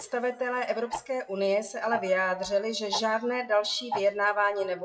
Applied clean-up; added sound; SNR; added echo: classical method WPE with log-MMSE.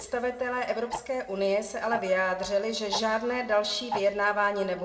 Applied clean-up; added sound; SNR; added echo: none; Tick-tock; 13 dB; reverberation time 0.9 s.